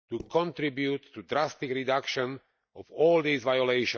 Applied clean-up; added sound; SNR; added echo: neural mask model DeepFilterNet 3.